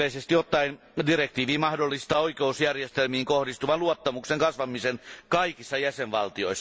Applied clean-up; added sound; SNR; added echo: none; none; none; none.